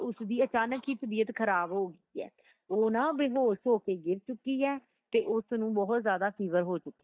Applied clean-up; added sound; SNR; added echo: neural mask model DeepFilterNet 3.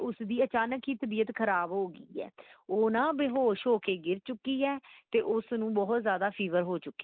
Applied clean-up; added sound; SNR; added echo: none; none; none; none.